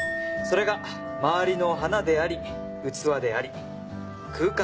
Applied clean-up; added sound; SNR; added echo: none; Chink, clink; 9 dB; none.